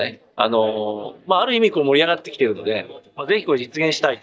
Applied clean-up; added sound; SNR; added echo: neural mask model DeepFilterNet 3.